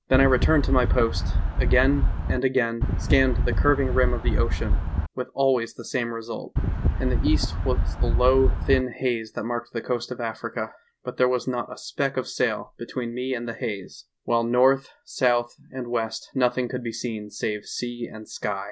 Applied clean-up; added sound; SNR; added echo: none; Wind; -3 dB; none.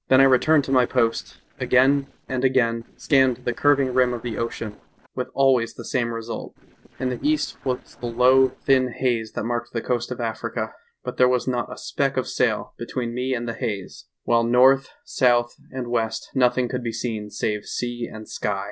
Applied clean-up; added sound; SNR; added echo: neural separator model SepFormer DNS4.